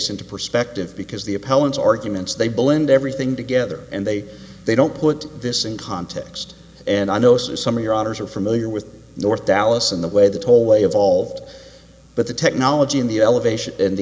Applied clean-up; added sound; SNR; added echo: none; none; none; none.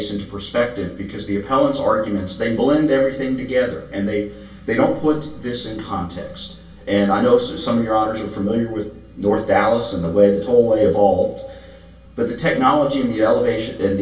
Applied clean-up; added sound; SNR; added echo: none; none; none; reverberation time 0.3 s.